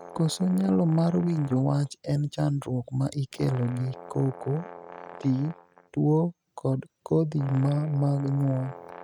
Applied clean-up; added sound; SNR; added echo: neural mask model RNNoise.